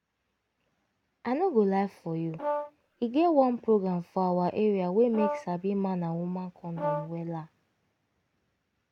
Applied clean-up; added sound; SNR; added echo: none; Brass instrument; 6 dB; none.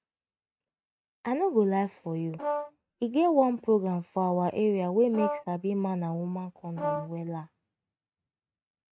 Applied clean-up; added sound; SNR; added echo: neural mask model RNNoise.